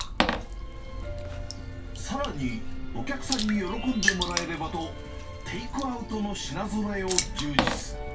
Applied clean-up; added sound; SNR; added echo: none; Water / Splash, splatter; 0 dB; reverberation time 0.2 s.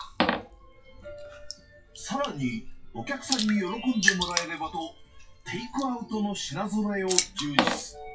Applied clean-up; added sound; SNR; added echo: classical method WPE with log-MMSE.